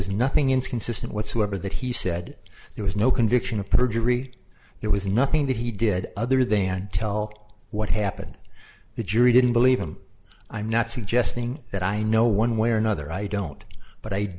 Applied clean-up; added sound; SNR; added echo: none; none; none; none.